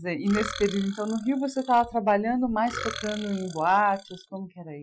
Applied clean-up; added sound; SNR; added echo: classical method Wiener filter.